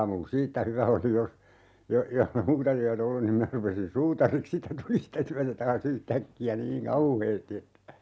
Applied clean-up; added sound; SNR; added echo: none; none; none; none.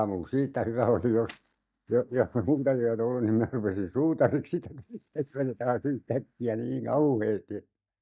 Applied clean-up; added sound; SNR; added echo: neural mask model DeepFilterNet 3.